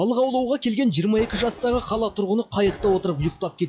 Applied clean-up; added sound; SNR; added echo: classical method log-MMSE.